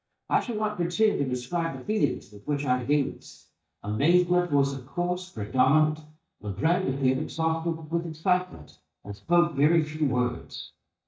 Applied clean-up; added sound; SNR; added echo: neural mask model DeepFilterNet 3.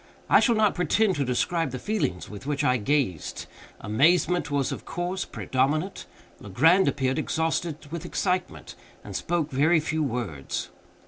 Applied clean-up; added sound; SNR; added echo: none; none; none; none.